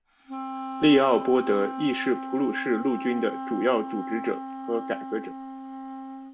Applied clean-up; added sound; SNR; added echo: none; Wind instrument, woodwind instrument; 9 dB; none.